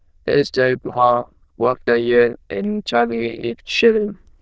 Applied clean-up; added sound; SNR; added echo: neural diffusion model UNIVERSE++.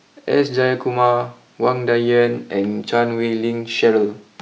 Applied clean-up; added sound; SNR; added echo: none; none; none; none.